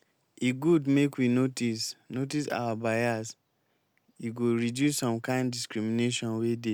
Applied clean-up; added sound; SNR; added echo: none; none; none; none.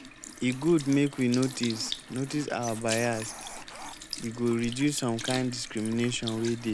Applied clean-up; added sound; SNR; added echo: none; Sink (filling or washing) / Liquid + Squeak; 10 dB; none.